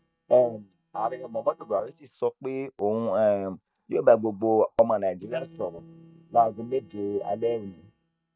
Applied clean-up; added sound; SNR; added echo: neural mask model DeepFilterNet 3.